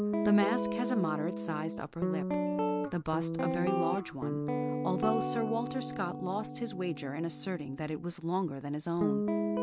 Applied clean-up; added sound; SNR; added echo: none; Guitar; -1 dB; none.